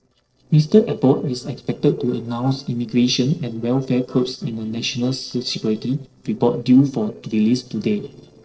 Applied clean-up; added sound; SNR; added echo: neural separator model SepFormer DNS4.